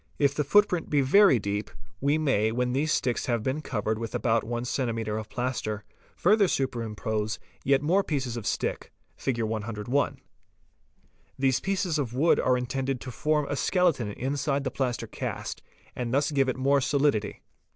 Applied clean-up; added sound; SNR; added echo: none; none; none; none.